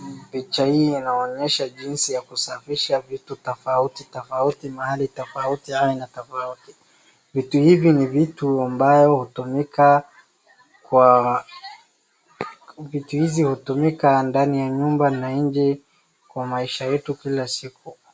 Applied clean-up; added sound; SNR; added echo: none; none; none; none.